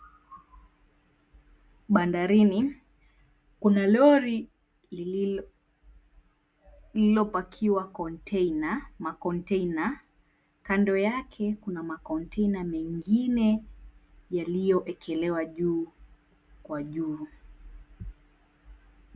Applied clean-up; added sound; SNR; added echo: none; none; none; none.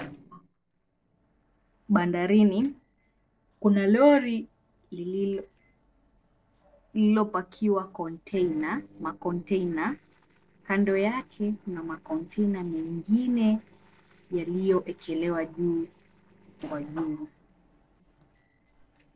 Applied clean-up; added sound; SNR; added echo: neural separator model SepFormer DNS4.